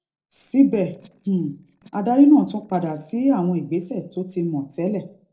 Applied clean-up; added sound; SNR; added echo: neural separator model SepFormer DNS4.